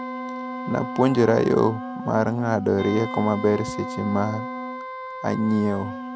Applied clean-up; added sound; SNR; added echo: none; Wind instrument, woodwind instrument + Wind instrument, woodwind instrument; 9 dB; none.